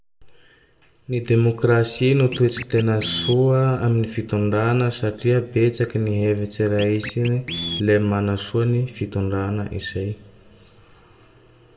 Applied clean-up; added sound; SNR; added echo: none; Scratching (performance technique); 13 dB; reverberation time 1.1 s.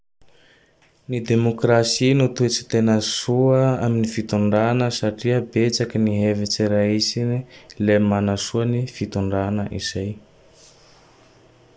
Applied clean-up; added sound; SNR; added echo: none; none; none; none.